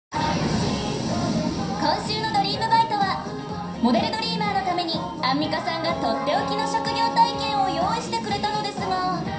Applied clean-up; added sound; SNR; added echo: none; Wind instrument, woodwind instrument; 8 dB; reverberation time 0.6 s.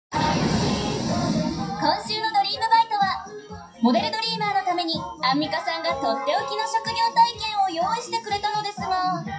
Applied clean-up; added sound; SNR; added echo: classical method WPE with log-MMSE.